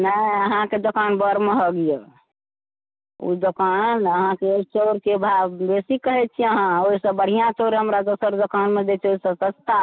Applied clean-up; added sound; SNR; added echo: none; none; none; none.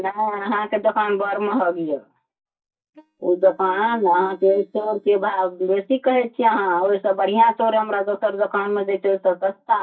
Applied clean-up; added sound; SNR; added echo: neural mask model DeepFilterNet 3.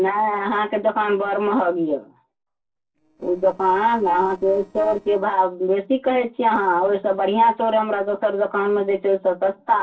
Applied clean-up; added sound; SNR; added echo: neural separator model SepFormer DNS4.